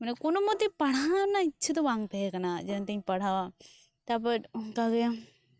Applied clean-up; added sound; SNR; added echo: neural mask model RNNoise.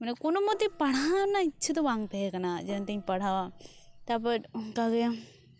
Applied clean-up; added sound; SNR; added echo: none; Gong; 18 dB; none.